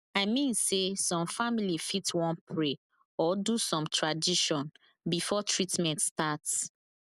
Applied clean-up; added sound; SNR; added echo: none; none; none; none.